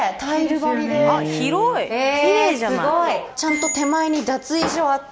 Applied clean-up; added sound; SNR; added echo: none; none; none; none.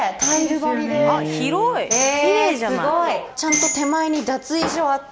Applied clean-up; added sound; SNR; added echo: none; Tambourine; 8 dB; none.